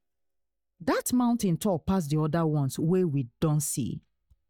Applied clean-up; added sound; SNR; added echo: neural mask model DeepFilterNet 3.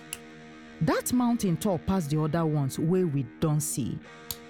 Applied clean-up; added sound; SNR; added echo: none; Electric guitar; 19 dB; none.